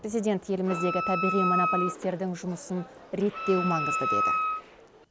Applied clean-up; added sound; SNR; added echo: none; Wind instrument, woodwind instrument; -1 dB; none.